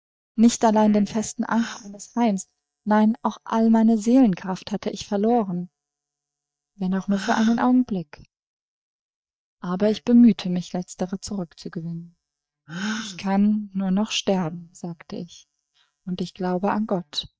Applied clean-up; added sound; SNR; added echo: neural mask model DeepFilterNet 3.